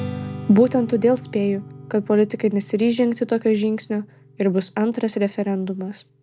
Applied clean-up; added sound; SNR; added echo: none; Strum; 16 dB; none.